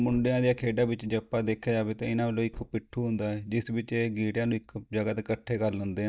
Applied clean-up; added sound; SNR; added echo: neural mask model DeepFilterNet 3.